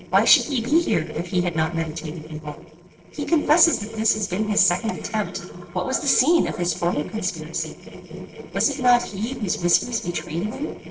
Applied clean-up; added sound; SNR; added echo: neural separator model SepFormer DNS4.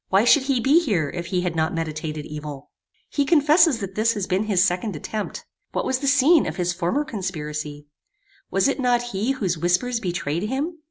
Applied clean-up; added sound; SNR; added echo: none; none; none; none.